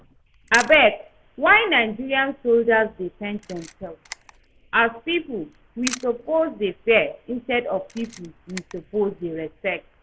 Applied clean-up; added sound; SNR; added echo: none; Camera; 19 dB; none.